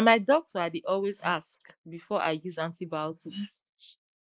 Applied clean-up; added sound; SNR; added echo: neural mask model Resemble Enhance denoiser.